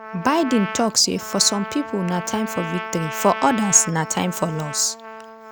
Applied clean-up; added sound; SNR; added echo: none; Trumpet; 10 dB; none.